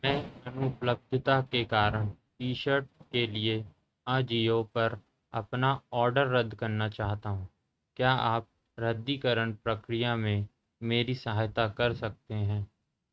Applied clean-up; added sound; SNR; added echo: neural mask model RNNoise.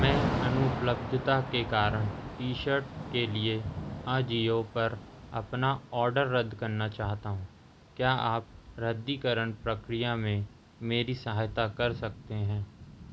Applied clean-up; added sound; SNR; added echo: none; Thunder / Rain; 8 dB; none.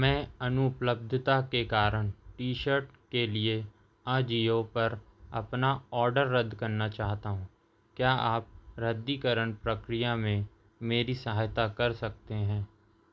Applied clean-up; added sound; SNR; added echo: none; none; none; none.